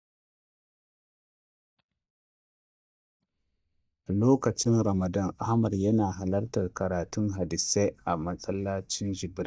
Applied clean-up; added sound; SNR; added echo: neural mask model DeepFilterNet 3.